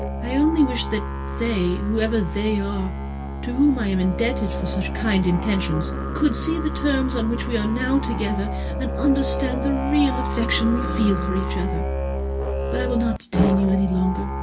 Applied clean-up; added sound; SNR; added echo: none; Musical instrument; 2 dB; reverberation time 0.1 s.